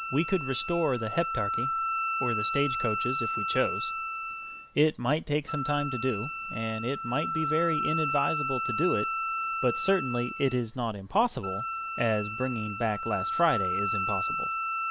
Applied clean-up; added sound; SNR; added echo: none; Wind instrument, woodwind instrument; 2 dB; none.